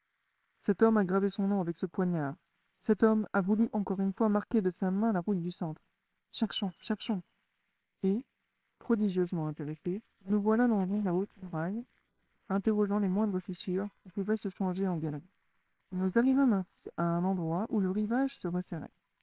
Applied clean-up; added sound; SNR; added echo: neural separator model SepFormer WHAMR!.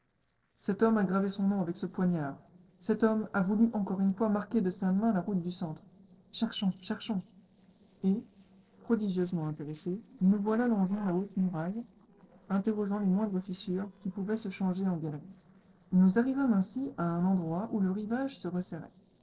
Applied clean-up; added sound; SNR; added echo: neural separator model SepFormer DNS4.